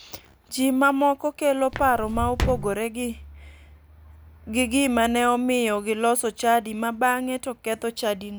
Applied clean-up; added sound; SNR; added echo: none; Walk, footsteps; 5 dB; none.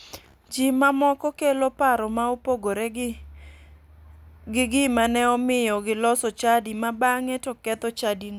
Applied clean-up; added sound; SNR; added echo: none; none; none; none.